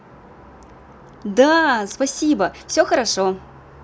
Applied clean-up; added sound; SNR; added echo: none; none; none; none.